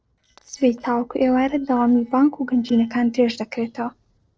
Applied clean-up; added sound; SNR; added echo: neural separator model SepFormer DNS4.